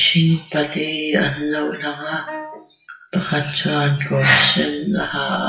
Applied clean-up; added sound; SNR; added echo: classical method WPE with log-MMSE.